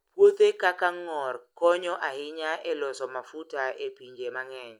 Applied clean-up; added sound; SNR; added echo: none; none; none; none.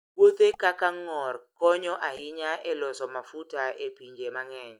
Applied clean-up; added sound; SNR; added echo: neural mask model DeepFilterNet 3.